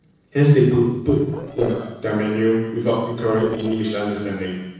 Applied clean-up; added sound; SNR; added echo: neural separator model SepFormer DNS4.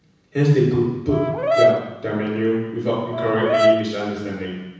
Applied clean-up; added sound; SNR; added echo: none; Brass instrument; 0 dB; reverberation time 1.1 s.